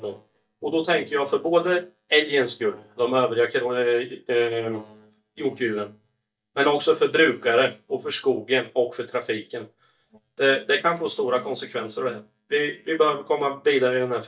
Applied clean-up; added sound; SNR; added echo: neural mask model DeepFilterNet 3.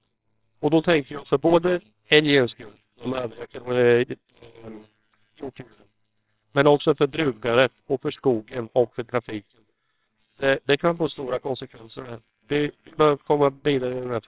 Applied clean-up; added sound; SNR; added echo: neural separator model SepFormer WHAMR!.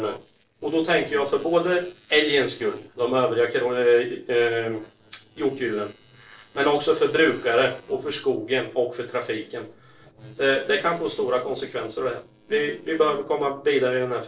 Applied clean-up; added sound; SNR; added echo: neural separator model SepFormer DNS4.